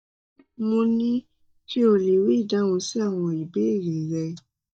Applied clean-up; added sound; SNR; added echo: neural mask model DeepFilterNet 3.